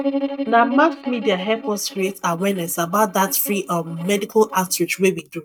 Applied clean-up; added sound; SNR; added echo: neural mask model DeepFilterNet 3.